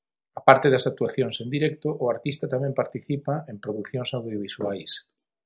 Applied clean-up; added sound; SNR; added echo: none; none; none; none.